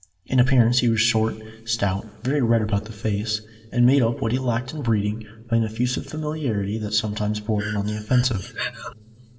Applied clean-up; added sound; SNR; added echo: none; Breathing; 11 dB; reverberation time 2.4 s.